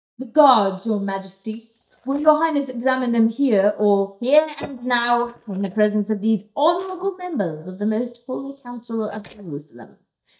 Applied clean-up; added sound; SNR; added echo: neural mask model DeepFilterNet 3.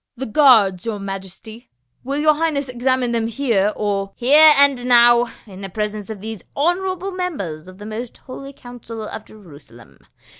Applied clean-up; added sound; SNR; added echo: none; none; none; none.